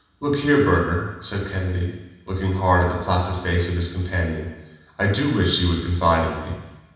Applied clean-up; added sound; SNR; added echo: none; none; none; reverberation time 1.1 s.